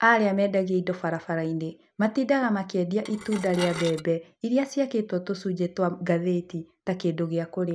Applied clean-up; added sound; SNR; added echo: none; Dishes, pots, and pans / Glass; 11 dB; none.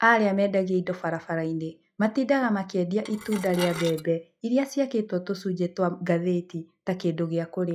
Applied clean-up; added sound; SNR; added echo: classical method log-MMSE.